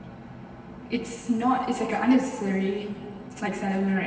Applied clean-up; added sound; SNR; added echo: none; none; none; reverberation time 1.4 s.